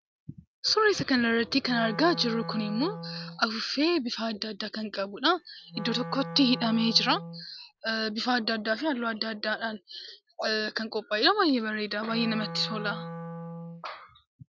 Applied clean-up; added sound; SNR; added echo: none; Wind instrument, woodwind instrument; 11 dB; none.